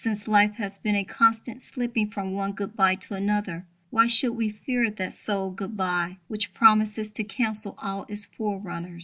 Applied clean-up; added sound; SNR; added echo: none; none; none; none.